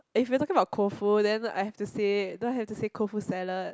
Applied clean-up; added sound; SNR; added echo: none; none; none; none.